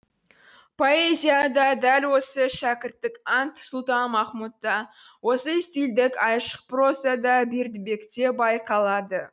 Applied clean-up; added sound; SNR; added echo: none; none; none; none.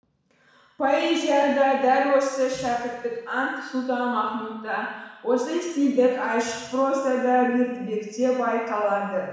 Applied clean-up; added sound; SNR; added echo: none; none; none; reverberation time 1.1 s.